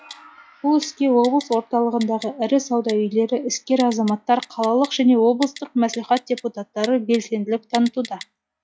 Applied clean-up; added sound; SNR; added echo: classical method log-MMSE.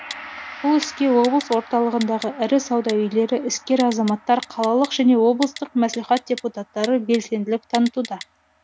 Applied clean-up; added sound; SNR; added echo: none; Gong + Typing; 17 dB; none.